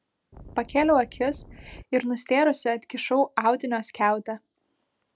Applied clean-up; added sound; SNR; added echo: none; Wind; 19 dB; none.